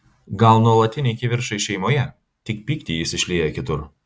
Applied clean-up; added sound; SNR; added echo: none; none; none; none.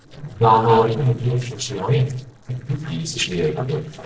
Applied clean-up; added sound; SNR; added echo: neural separator model SepFormer DNS4.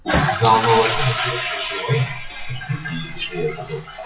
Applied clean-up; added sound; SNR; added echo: classical method WPE with log-MMSE.